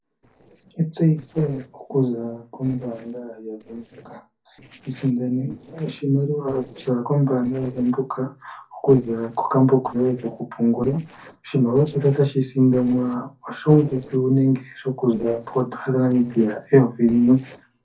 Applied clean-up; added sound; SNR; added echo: neural separator model SepFormer DNS4.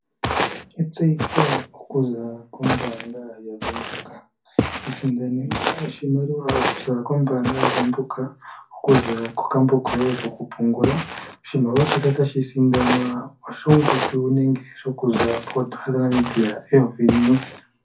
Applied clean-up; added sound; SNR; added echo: none; Walk, footsteps; 5 dB; reverberation time 0.3 s.